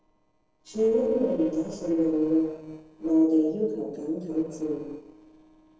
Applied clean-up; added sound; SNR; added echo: neural separator model SepFormer DNS4.